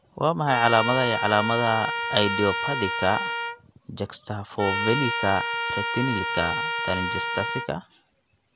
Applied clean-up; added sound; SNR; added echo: none; Trumpet; 2 dB; none.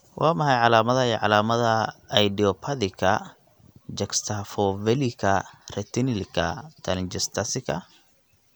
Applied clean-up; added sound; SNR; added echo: none; none; none; none.